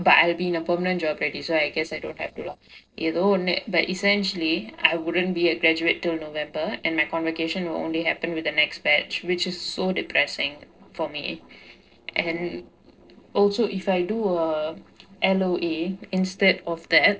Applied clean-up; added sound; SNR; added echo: neural separator model SepFormer DNS4.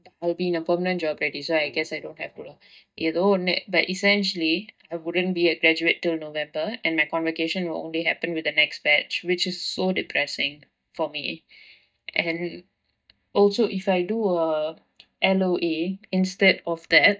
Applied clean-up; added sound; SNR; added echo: neural mask model DeepFilterNet 3.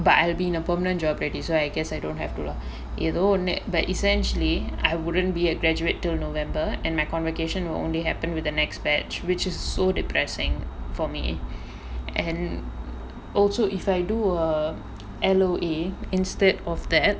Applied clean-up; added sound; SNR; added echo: none; none; none; none.